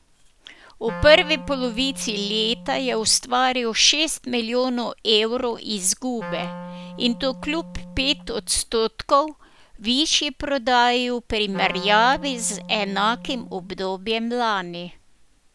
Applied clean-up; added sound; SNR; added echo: none; Wind instrument, woodwind instrument; 15 dB; none.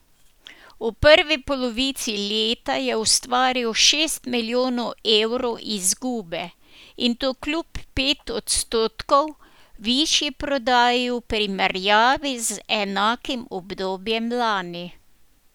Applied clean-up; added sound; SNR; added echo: none; none; none; none.